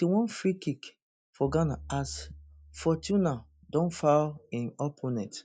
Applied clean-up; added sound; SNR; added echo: neural mask model DeepFilterNet 3.